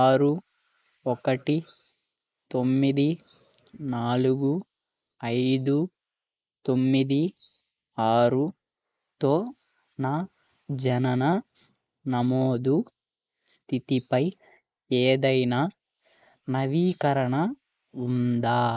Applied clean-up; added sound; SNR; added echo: neural mask model Resemble Enhance denoiser.